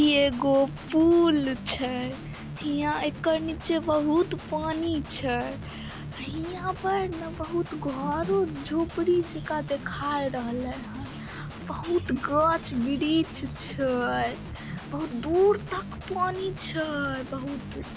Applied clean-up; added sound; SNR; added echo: none; Guitar; 11 dB; none.